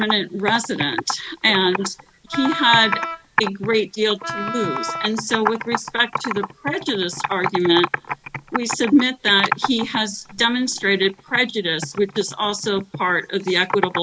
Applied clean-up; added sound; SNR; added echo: none; Computer keyboard + Wind instrument, woodwind instrument; 7 dB; none.